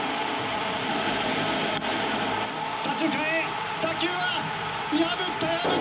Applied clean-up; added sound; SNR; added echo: none; Drum; 13 dB; reverberation time 0.4 s.